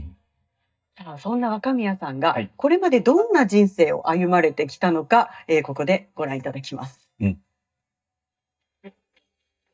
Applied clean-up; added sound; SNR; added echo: neural mask model DeepFilterNet 3.